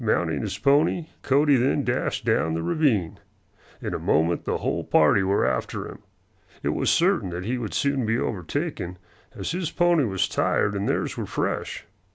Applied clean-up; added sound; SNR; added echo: none; none; none; none.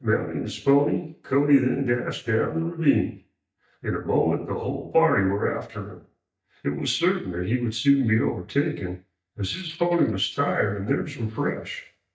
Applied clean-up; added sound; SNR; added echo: neural mask model DeepFilterNet 3.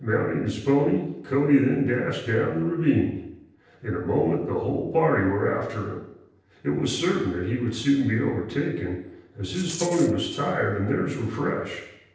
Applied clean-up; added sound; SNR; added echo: neural separator model SepFormer DNS4.